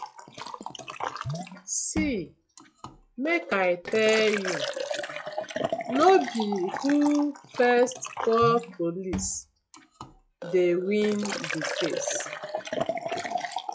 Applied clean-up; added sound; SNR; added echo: classical method log-MMSE.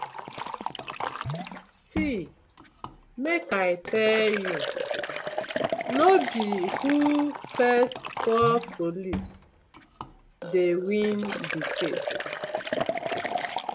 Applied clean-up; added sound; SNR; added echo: none; Liquid; 5 dB; none.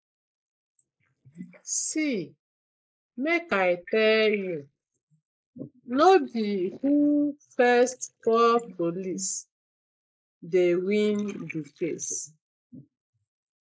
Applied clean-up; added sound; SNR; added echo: neural mask model Resemble Enhance denoiser.